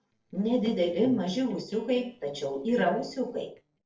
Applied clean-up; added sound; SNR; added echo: neural separator model SepFormer DNS4.